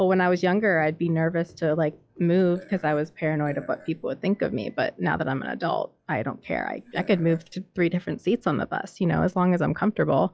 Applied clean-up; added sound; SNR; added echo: classical method log-MMSE.